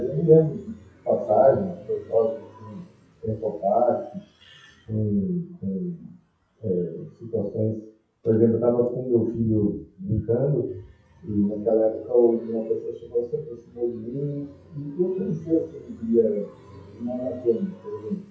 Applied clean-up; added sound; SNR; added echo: classical method WPE with log-MMSE.